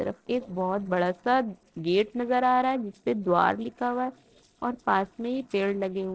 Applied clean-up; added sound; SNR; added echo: neural separator model SepFormer DNS4.